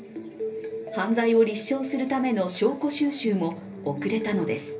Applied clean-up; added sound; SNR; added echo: none; none; none; reverberation time 0.3 s.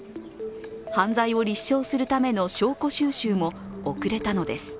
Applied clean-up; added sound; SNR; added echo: none; none; none; none.